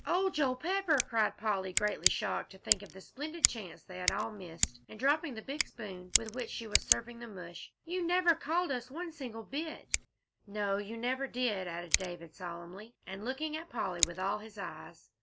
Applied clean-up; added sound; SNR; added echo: none; Scissors; 3 dB; none.